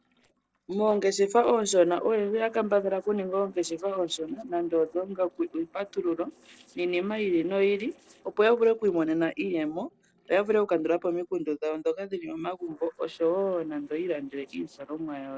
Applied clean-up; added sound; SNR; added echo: neural separator model SepFormer DNS4.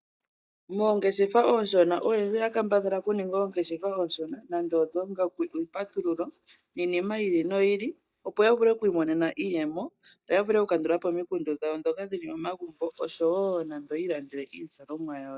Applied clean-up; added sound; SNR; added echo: neural mask model DeepFilterNet 3.